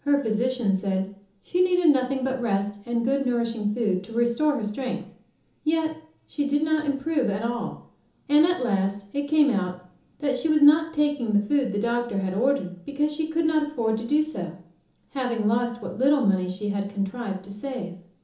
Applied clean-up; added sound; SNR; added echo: none; none; none; reverberation time 1.2 s.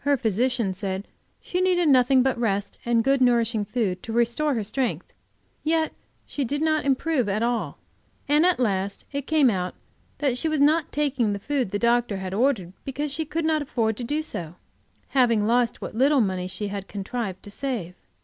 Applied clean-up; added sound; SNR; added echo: none; none; none; none.